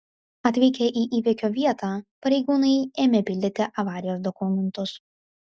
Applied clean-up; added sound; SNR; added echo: none; none; none; none.